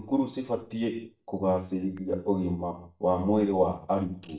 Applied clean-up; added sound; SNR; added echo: neural mask model DeepFilterNet 3.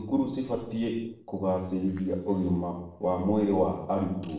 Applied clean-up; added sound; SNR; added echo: neural separator model SepFormer DNS4.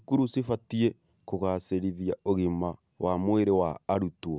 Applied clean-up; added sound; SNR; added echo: none; none; none; none.